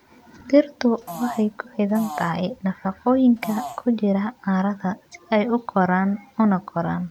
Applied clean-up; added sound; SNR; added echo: none; Fart; 13 dB; none.